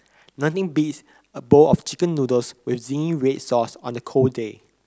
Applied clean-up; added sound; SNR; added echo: none; none; none; none.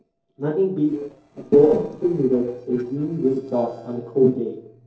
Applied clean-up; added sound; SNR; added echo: neural separator model SepFormer DNS4.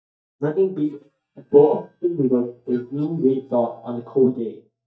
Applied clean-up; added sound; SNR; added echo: neural mask model DeepFilterNet 3.